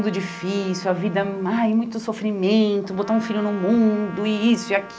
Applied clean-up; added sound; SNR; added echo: none; Trumpet; 19 dB; none.